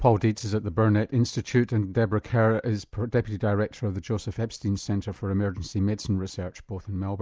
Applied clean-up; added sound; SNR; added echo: none; none; none; none.